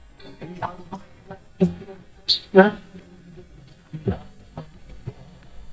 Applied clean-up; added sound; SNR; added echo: neural mask model DeepFilterNet 3.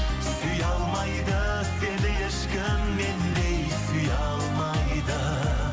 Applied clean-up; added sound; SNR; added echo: none; none; none; none.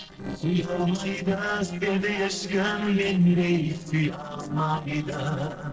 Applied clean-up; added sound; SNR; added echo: neural separator model SepFormer DNS4.